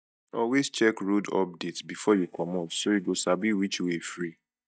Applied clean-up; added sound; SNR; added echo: neural mask model DeepFilterNet 3.